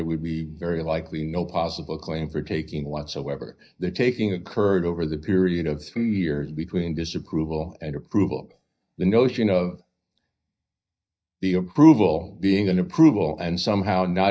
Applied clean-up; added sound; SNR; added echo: neural mask model DeepFilterNet 3.